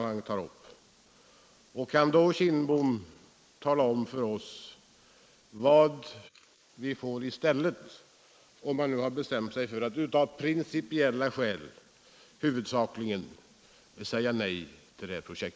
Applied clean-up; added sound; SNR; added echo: neural mask model Resemble Enhance denoiser.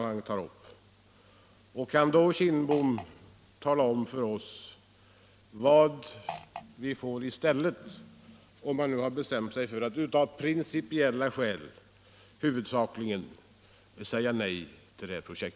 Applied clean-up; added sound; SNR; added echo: none; Fart; 13 dB; none.